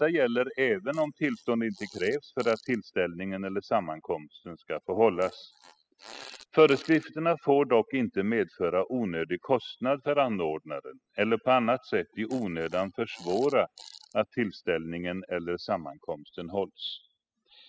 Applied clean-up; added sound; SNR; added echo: classical method spectral subtraction.